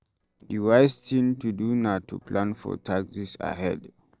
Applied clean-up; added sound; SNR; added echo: neural separator model SepFormer DNS4.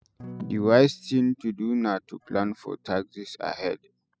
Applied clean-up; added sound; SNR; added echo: classical method spectral subtraction.